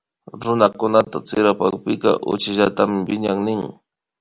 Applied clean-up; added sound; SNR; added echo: none; none; none; none.